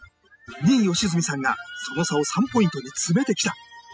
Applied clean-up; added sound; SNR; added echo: classical method spectral subtraction.